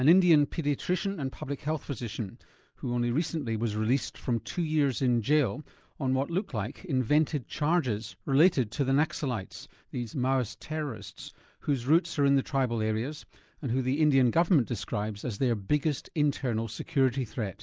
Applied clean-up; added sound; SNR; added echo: none; none; none; none.